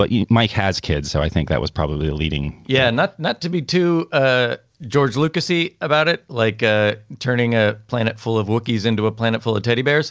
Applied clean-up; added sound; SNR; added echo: none; none; none; none.